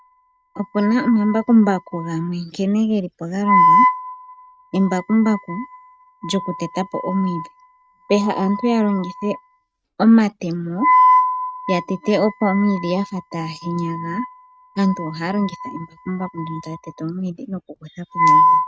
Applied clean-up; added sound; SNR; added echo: neural mask model RNNoise.